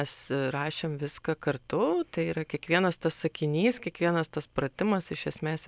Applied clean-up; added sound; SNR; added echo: none; none; none; none.